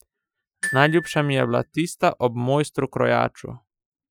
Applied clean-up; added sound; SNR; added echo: classical method Wiener filter.